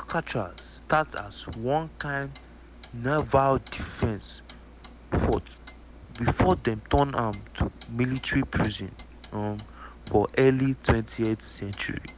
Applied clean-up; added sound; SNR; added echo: none; Clock; 19 dB; none.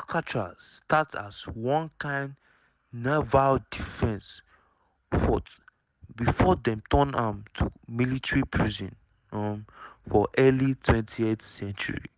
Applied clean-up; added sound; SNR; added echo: none; none; none; none.